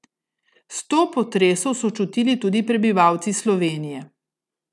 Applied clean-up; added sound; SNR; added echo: none; none; none; none.